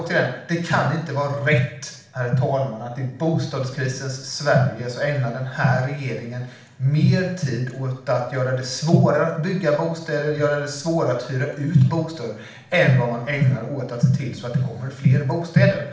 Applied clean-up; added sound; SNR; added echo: none; none; none; reverberation time 0.5 s.